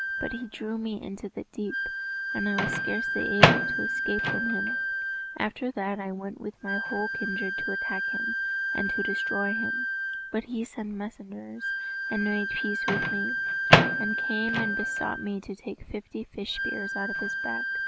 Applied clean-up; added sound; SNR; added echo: none; Wind instrument, woodwind instrument + Microwave oven; -5 dB; none.